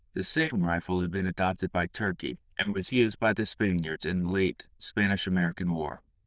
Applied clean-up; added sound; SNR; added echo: neural diffusion model UNIVERSE++.